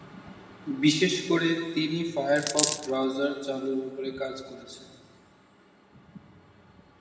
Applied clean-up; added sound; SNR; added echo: none; Coin (dropping); 0 dB; reverberation time 1.8 s.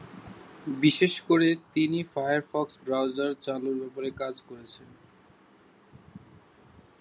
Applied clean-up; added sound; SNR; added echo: none; none; none; none.